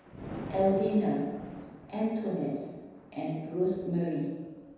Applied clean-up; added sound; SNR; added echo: none; Thunder; 13 dB; reverberation time 1.2 s.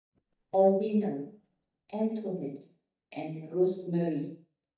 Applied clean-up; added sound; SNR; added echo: neural mask model DeepFilterNet 3.